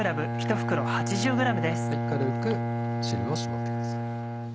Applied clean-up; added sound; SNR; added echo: none; Bowed string instrument; -2 dB; none.